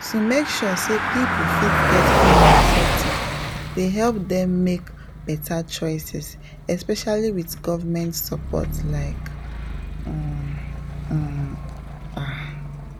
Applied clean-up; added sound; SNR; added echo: none; Car passing by; -3 dB; none.